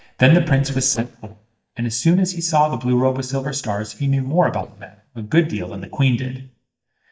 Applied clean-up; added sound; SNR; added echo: neural mask model DeepFilterNet 3.